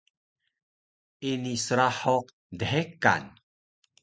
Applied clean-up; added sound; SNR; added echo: none; none; none; none.